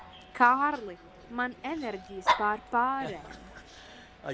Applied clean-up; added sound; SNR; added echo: none; Dog; 6 dB; none.